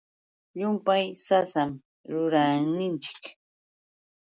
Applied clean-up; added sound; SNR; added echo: none; none; none; none.